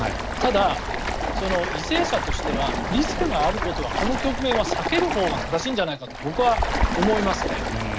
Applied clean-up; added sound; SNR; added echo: none; Stream; 0 dB; none.